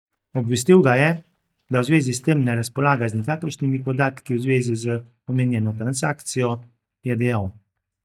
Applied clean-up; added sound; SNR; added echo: neural mask model DeepFilterNet 3.